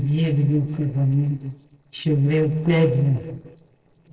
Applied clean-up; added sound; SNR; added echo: neural separator model SepFormer DNS4.